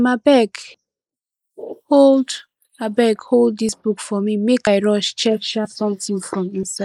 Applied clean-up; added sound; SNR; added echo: neural mask model Resemble Enhance denoiser.